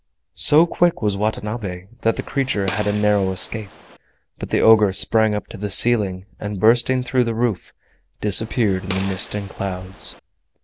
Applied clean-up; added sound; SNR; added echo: none; Gunshot, gunfire; 15 dB; none.